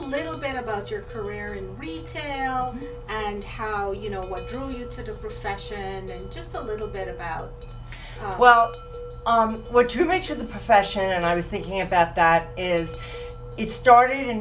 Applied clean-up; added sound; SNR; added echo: none; Bell; 18 dB; none.